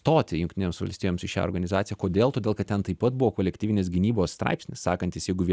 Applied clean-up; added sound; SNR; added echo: none; none; none; none.